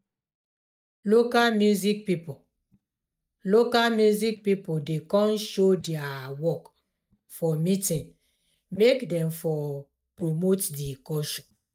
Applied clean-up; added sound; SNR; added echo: neural mask model DeepFilterNet 3.